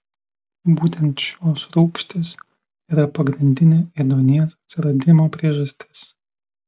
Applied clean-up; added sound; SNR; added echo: none; none; none; none.